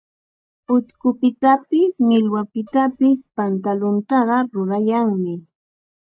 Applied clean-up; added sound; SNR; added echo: neural mask model DeepFilterNet 3.